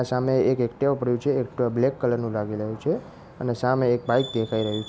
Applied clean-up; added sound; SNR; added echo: none; none; none; none.